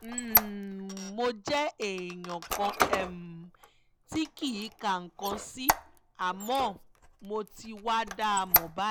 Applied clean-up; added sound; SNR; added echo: none; Squeak; 0 dB; none.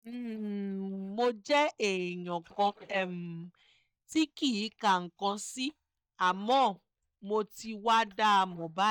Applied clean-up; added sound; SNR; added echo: neural mask model DeepFilterNet 3.